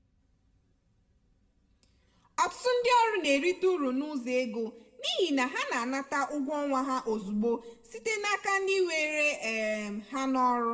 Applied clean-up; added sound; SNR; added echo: none; none; none; reverberation time 1.1 s.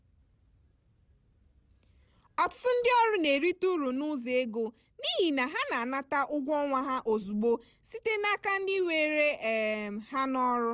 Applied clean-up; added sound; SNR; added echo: none; none; none; none.